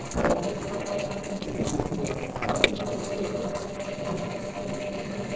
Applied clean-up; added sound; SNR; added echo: neural separator model SepFormer DNS4.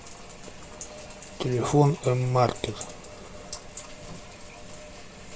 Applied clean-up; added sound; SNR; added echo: none; none; none; none.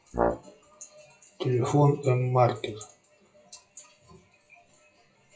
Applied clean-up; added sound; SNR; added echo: classical method WPE with log-MMSE.